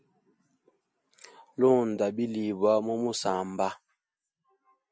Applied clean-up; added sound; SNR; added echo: none; none; none; none.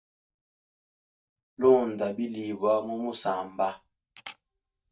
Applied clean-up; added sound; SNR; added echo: neural mask model DeepFilterNet 3.